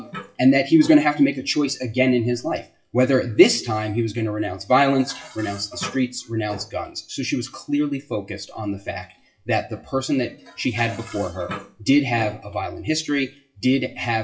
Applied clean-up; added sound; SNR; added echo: classical method WPE with log-MMSE.